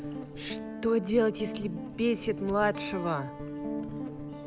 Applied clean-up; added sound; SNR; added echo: none; Guitar; 7 dB; none.